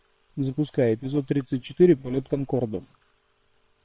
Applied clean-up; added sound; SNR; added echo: neural separator model SepFormer WHAM!.